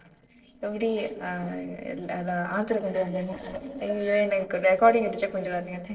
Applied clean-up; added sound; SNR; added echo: neural separator model SepFormer DNS4.